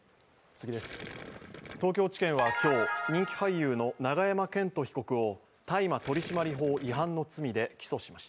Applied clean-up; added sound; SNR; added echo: none; Gurgling; 14 dB; none.